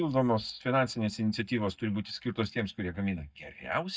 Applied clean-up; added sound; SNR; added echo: neural mask model DeepFilterNet 3.